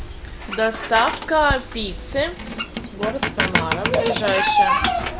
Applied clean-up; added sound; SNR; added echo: none; Squeak; 5 dB; none.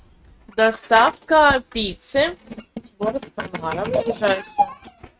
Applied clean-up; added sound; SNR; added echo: neural mask model RNNoise.